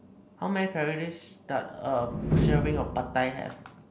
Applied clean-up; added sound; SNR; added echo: none; Slam; 1 dB; none.